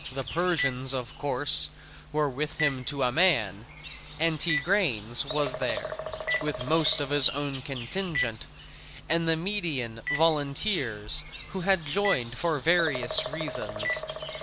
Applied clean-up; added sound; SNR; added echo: none; Telephone + Bird vocalization, bird call, bird song; 7 dB; none.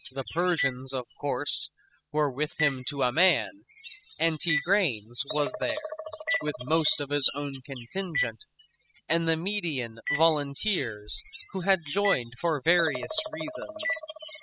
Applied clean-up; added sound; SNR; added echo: classical method spectral subtraction.